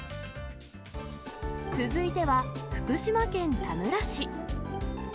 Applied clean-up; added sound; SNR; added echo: none; Bowed string instrument; 13 dB; none.